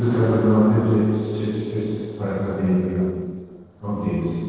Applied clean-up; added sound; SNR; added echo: neural separator model SepFormer DNS4.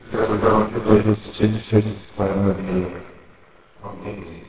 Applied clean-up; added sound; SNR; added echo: neural separator model SepFormer WHAMR!.